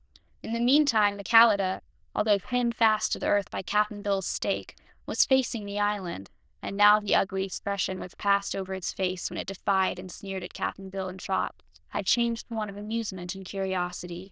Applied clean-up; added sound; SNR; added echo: neural diffusion model UNIVERSE++.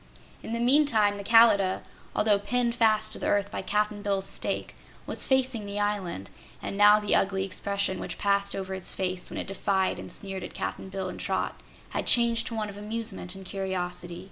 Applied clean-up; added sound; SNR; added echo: none; none; none; none.